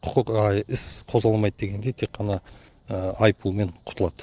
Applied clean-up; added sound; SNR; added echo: neural separator model SepFormer DNS4.